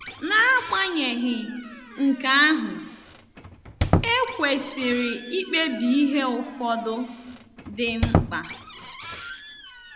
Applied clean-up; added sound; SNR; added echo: none; Squeak; 6 dB; none.